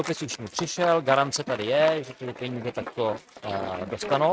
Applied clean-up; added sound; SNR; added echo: neural mask model RNNoise.